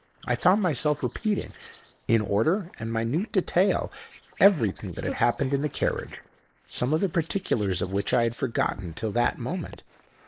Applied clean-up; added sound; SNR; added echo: neural mask model Resemble Enhance denoiser.